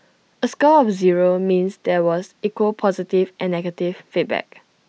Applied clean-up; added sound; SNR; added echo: none; none; none; none.